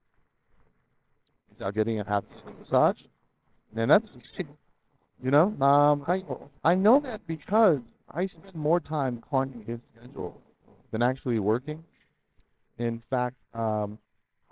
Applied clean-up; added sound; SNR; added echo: neural separator model SepFormer WHAMR!.